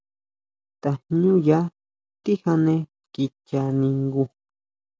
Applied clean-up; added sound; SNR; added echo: none; none; none; none.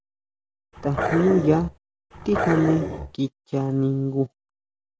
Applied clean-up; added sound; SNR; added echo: none; Growling; 3 dB; none.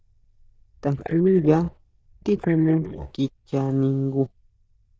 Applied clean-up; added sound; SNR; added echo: neural diffusion model UNIVERSE++.